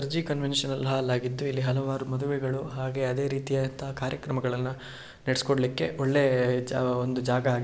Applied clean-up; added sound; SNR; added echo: none; none; none; none.